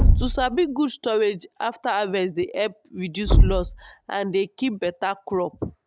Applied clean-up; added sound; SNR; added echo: none; Thump, thud; -1 dB; none.